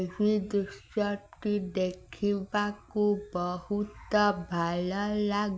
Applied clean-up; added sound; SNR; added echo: none; none; none; none.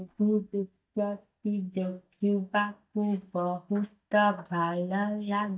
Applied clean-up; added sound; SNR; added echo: neural mask model DeepFilterNet 3.